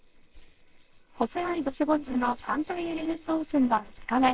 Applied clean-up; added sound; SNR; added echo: neural separator model SepFormer WHAMR!.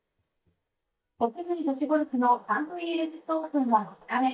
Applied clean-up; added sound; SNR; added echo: neural mask model DeepFilterNet 3.